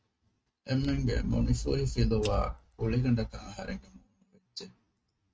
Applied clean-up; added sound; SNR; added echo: neural mask model RNNoise.